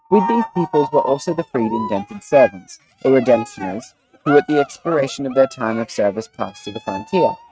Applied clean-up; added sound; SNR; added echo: neural mask model RNNoise.